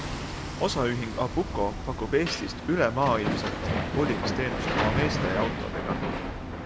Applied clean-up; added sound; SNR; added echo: none; Hammer; 1 dB; none.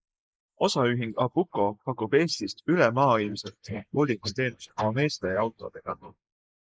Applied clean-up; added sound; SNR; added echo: neural mask model Resemble Enhance denoiser.